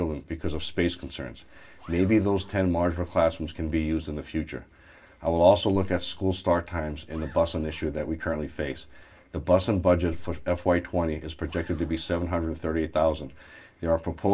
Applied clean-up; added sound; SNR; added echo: none; Zipper (clothing); 16 dB; reverberation time 0.1 s.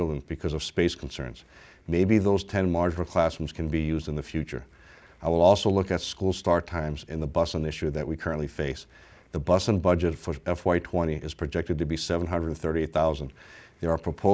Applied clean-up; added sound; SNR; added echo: none; none; none; none.